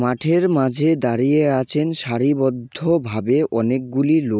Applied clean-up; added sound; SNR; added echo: none; none; none; none.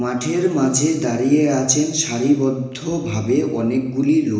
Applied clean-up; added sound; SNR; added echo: none; none; none; reverberation time 1.0 s.